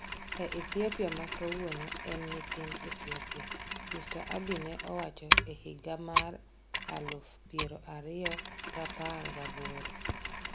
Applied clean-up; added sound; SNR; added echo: none; Mechanisms; -4 dB; none.